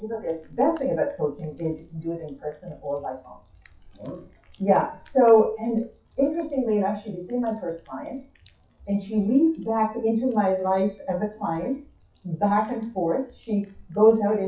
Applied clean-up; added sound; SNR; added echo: classical method WPE with log-MMSE.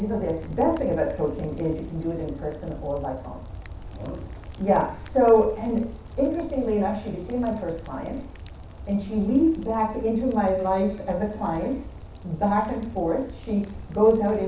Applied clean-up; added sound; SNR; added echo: none; Rain; 13 dB; reverberation time 0.7 s.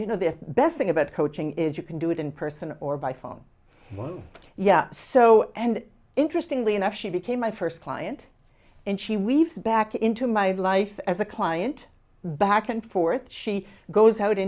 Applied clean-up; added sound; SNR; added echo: none; none; none; none.